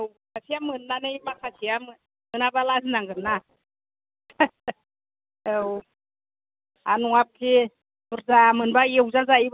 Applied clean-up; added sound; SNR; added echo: none; none; none; none.